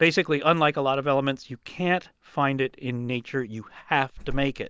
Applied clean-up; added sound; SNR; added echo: neural mask model DeepFilterNet 3.